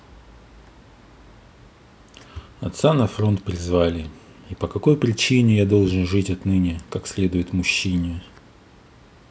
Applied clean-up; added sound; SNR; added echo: none; none; none; none.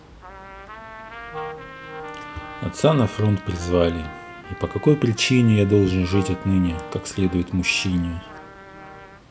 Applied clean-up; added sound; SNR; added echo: none; Wind instrument, woodwind instrument + Trumpet; 15 dB; none.